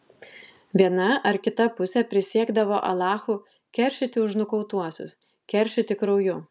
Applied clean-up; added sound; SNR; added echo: none; none; none; none.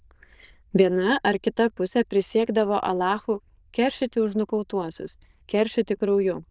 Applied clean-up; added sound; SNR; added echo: neural diffusion model UNIVERSE++.